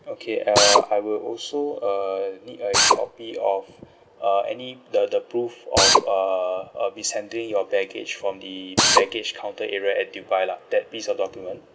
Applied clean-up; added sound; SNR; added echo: none; Drill; 1 dB; none.